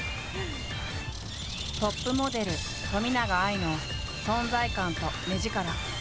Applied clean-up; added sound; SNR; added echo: none; Bird; 9 dB; none.